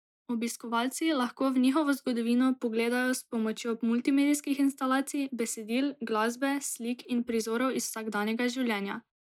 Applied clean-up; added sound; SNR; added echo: neural mask model Resemble Enhance denoiser.